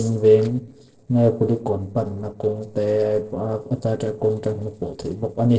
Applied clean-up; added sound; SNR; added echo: neural separator model SepFormer DNS4.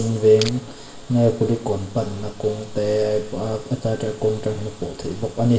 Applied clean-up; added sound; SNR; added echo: none; Crushing; 9 dB; reverberation time 0.9 s.